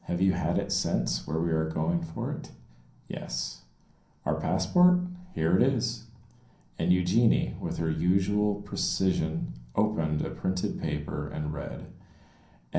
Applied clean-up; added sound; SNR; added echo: none; none; none; reverberation time 0.6 s.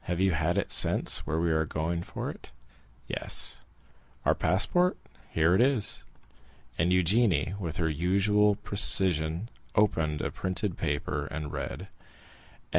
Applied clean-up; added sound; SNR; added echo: none; none; none; none.